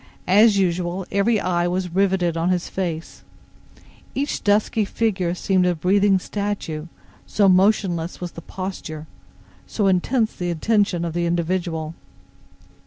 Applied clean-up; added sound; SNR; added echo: none; none; none; none.